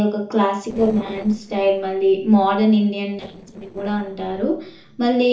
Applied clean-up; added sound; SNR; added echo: neural separator model SepFormer DNS4.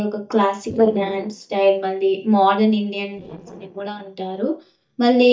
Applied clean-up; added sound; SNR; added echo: neural mask model DeepFilterNet 3.